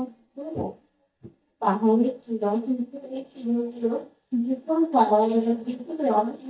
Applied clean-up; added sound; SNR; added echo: neural mask model DeepFilterNet 3.